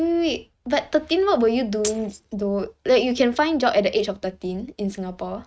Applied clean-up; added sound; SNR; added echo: neural mask model RNNoise.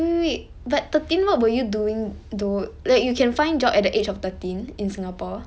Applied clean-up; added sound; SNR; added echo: none; none; none; none.